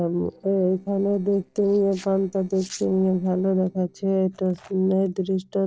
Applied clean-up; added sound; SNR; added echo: neural separator model SepFormer DNS4.